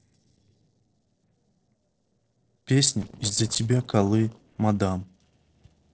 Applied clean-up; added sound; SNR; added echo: neural separator model SepFormer DNS4.